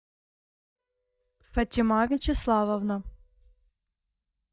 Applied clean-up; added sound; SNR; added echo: neural mask model DeepFilterNet 3.